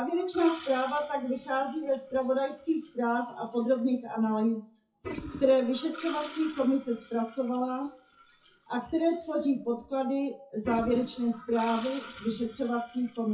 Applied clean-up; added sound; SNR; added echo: classical method WPE with log-MMSE.